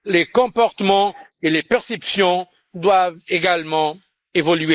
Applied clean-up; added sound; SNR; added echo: neural mask model Resemble Enhance denoiser.